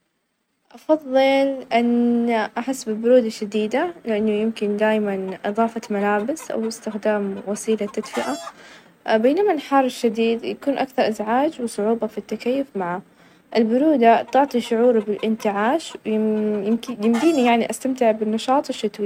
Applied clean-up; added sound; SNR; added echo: none; Chicken, rooster; 19 dB; none.